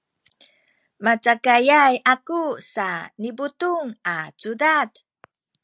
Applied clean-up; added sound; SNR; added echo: none; none; none; none.